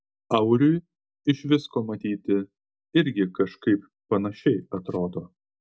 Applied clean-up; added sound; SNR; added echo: none; none; none; none.